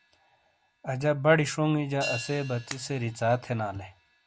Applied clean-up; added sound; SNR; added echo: none; Hi-hat; 16 dB; none.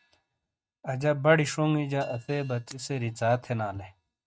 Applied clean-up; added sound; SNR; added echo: neural mask model RNNoise.